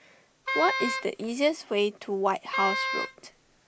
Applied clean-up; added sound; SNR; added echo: none; Wind instrument, woodwind instrument; 3 dB; none.